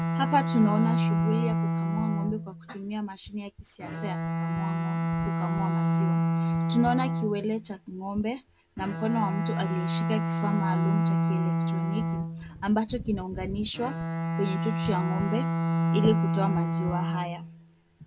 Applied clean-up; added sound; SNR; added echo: none; Bowed string instrument; -3 dB; none.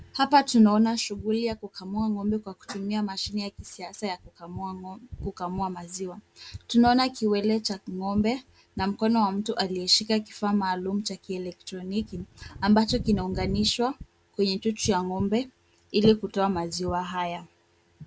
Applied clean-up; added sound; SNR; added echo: none; none; none; none.